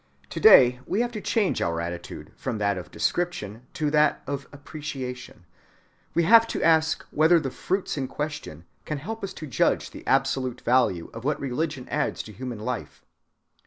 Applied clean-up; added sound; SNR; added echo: none; none; none; none.